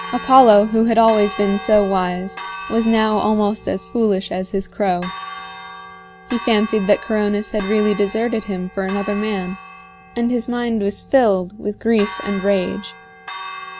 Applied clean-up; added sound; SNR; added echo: none; Church bell; 15 dB; none.